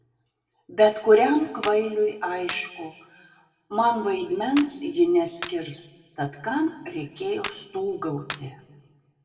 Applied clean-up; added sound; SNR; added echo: none; Clapping; 14 dB; reverberation time 1.2 s.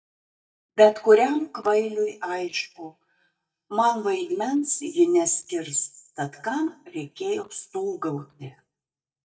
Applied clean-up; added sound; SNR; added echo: neural mask model DeepFilterNet 3.